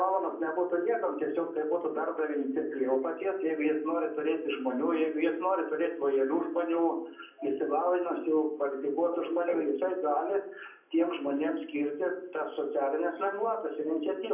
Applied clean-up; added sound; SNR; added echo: none; none; none; reverberation time 0.6 s.